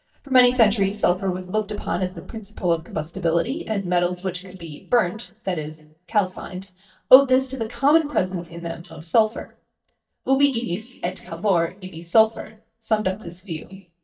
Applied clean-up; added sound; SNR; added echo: neural mask model DeepFilterNet 3.